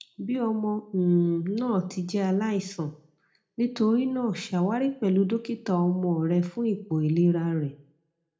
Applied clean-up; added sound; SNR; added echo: none; none; none; reverberation time 0.3 s.